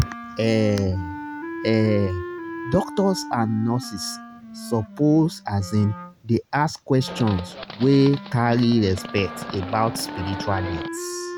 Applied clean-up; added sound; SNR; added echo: none; Livestock, farm animals, working animals + Wind instrument, woodwind instrument; 11 dB; none.